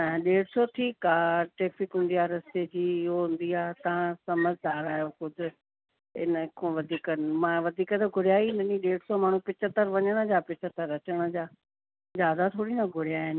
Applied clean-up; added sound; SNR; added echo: none; none; none; none.